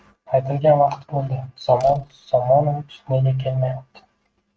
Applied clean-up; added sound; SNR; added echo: neural mask model RNNoise.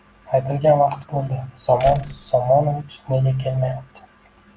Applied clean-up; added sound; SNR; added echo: none; Slam; 13 dB; none.